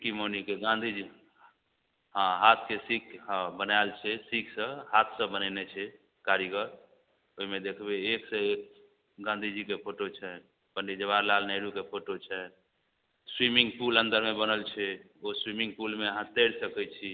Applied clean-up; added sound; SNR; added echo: none; none; none; none.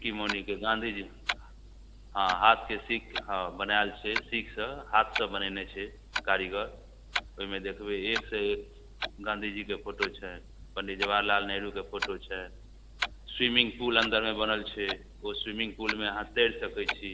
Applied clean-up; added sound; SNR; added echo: none; Clock; 9 dB; none.